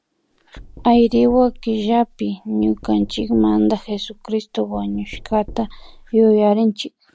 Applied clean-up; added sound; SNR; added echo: none; Knock; 19 dB; none.